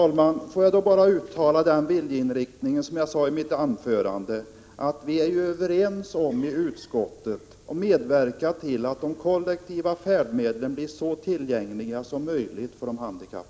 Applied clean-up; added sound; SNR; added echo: none; none; none; none.